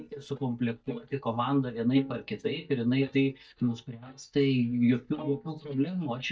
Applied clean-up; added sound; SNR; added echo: neural mask model DeepFilterNet 3.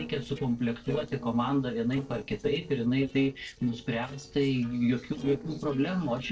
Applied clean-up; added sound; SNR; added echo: neural separator model SepFormer DNS4.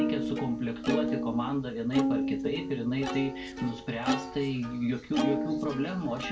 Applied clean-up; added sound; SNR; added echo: none; Plucked string instrument; 1 dB; reverberation time 0.2 s.